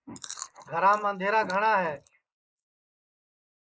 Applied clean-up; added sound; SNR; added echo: neural mask model Resemble Enhance denoiser.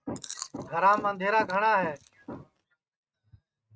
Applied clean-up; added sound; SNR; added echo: neural mask model RNNoise.